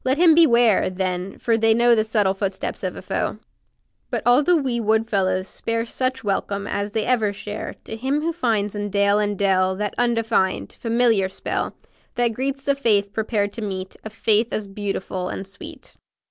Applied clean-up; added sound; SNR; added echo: none; none; none; none.